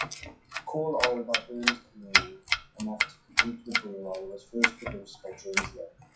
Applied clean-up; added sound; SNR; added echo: classical method WPE with log-MMSE.